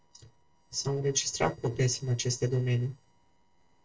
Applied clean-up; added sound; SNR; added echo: neural separator model SepFormer DNS4.